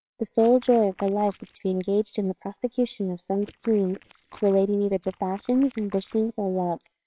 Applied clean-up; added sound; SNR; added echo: neural separator model SepFormer WHAMR!.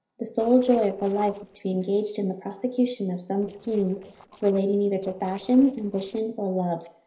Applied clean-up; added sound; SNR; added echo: neural separator model SepFormer DNS4.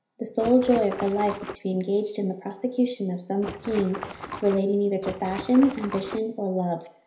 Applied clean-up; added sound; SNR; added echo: none; Water / Splash, splatter; 11 dB; reverberation time 0.5 s.